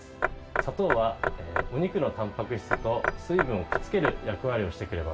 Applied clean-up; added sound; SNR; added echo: none; Knock / Wood; 3 dB; none.